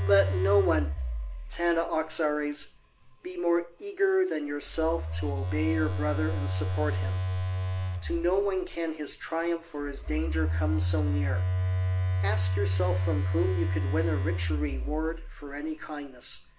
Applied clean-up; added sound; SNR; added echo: none; Telephone; 0 dB; none.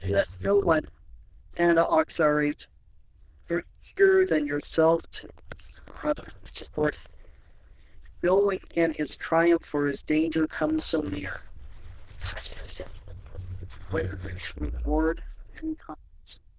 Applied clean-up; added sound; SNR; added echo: neural diffusion model UNIVERSE++.